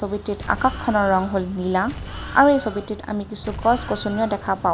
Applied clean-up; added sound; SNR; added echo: none; Explosion; 13 dB; none.